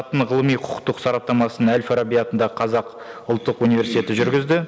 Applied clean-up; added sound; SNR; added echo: none; none; none; none.